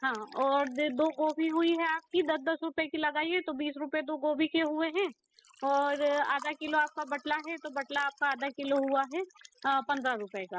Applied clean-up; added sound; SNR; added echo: classical method spectral subtraction.